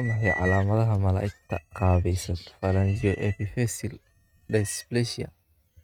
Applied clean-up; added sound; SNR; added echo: neural mask model RNNoise.